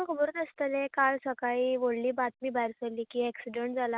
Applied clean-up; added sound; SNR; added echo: none; none; none; none.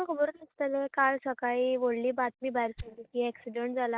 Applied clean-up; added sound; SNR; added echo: neural mask model DeepFilterNet 3.